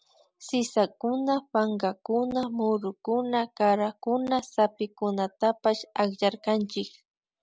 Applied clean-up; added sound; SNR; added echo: none; none; none; none.